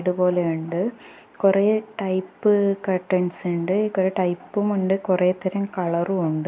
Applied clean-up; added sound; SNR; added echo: none; none; none; none.